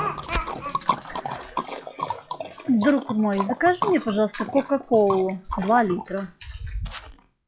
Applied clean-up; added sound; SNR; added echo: classical method log-MMSE.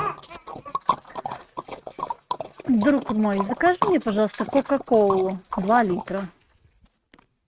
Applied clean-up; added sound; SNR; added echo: neural mask model RNNoise.